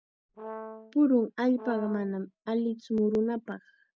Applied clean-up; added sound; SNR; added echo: none; Brass instrument; 15 dB; none.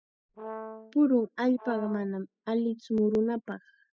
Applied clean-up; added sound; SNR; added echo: classical method spectral subtraction.